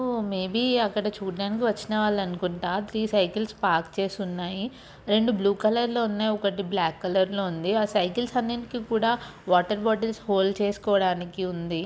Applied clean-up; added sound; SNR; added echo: none; none; none; none.